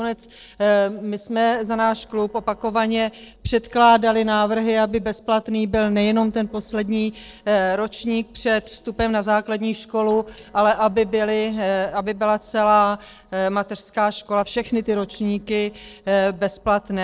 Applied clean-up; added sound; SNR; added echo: neural separator model SepFormer DNS4.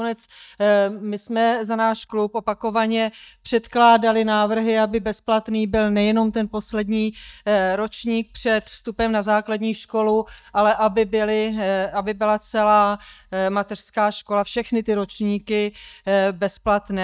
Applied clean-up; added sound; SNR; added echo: neural mask model DeepFilterNet 3.